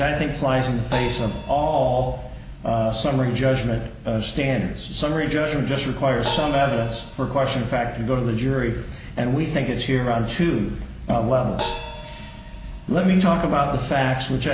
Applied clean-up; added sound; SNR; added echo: none; Crash cymbal; 14 dB; none.